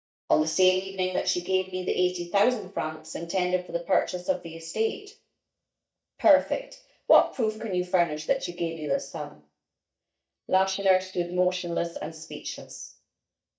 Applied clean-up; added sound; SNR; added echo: neural mask model DeepFilterNet 3.